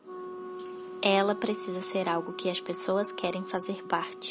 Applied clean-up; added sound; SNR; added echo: none; Wind instrument, woodwind instrument; 10 dB; none.